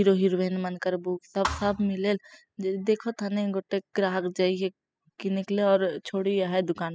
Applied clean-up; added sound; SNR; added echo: classical method spectral subtraction.